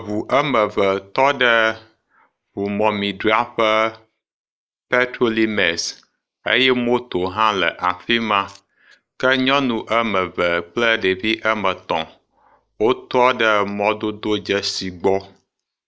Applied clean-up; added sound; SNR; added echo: neural mask model Resemble Enhance denoiser.